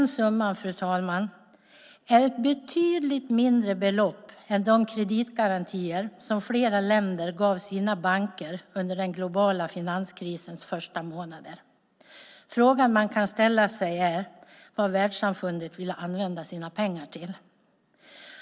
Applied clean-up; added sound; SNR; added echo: none; none; none; none.